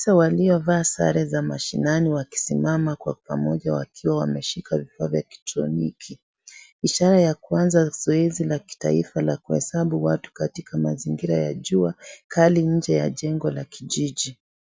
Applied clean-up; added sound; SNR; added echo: none; none; none; none.